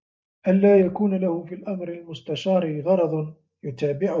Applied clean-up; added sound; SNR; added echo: neural mask model DeepFilterNet 3.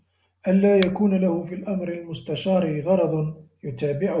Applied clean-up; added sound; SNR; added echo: none; Finger snapping; 14 dB; none.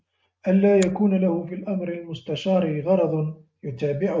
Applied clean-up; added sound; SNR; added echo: neural mask model RNNoise.